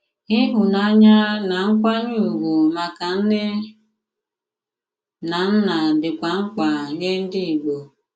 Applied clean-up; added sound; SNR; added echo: none; none; none; none.